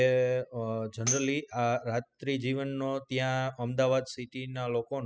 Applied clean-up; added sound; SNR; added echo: classical method spectral subtraction.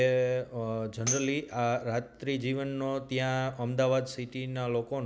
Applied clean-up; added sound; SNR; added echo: none; Tambourine; 9 dB; none.